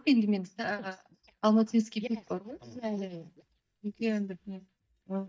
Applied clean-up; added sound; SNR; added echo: neural mask model DeepFilterNet 3.